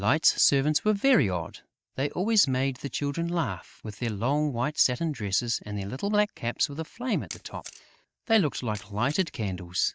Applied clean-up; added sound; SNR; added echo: neural mask model DeepFilterNet 3.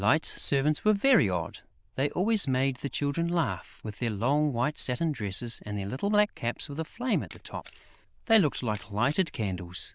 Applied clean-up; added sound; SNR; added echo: neural diffusion model UNIVERSE++.